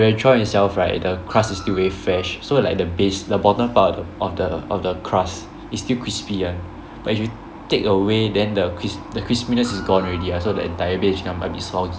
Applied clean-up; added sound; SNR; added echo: none; Screech; 18 dB; none.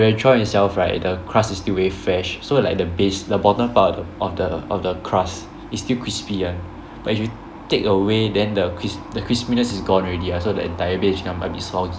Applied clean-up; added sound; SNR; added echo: none; none; none; none.